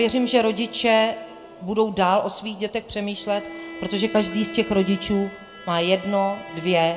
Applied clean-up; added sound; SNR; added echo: none; Bowed string instrument; 16 dB; reverberation time 1.5 s.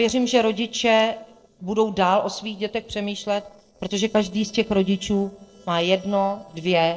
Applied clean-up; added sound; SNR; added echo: neural separator model SepFormer DNS4.